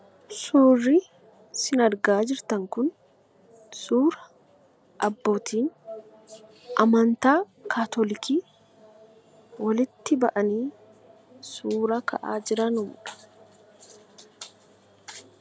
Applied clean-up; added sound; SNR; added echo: none; none; none; none.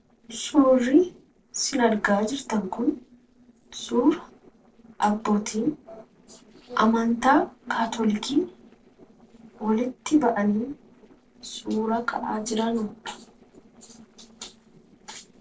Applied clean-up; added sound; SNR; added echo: neural separator model SepFormer DNS4.